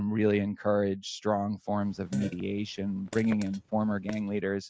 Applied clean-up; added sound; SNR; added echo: neural mask model RNNoise.